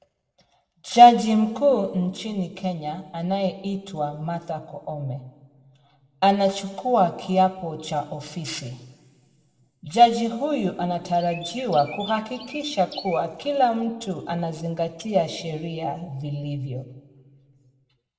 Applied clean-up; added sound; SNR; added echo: none; Chirp, tweet; 17 dB; reverberation time 1.2 s.